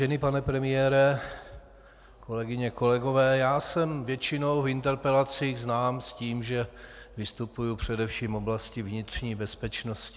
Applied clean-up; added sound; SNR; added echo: none; none; none; none.